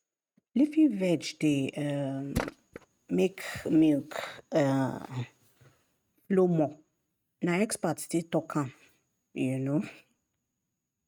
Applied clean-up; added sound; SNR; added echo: neural mask model RNNoise.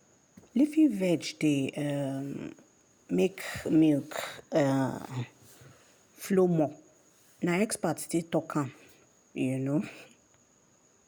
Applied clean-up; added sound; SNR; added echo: none; none; none; none.